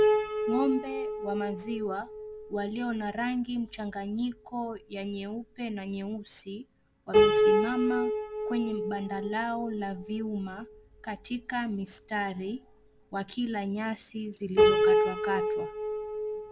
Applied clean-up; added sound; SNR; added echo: none; Piano; -3 dB; none.